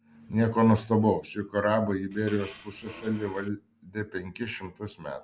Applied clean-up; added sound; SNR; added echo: none; Fart; 18 dB; none.